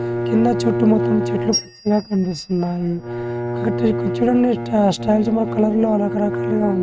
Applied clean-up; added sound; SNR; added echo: neural mask model RNNoise.